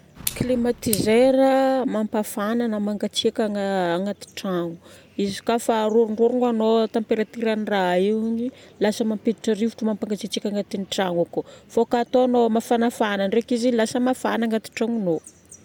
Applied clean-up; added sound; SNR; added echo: none; Clock; 13 dB; none.